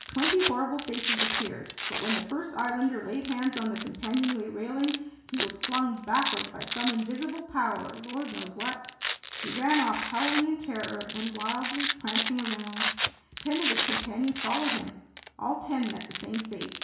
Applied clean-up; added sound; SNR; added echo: none; Domestic sounds, home sounds; 3 dB; reverberation time 0.7 s.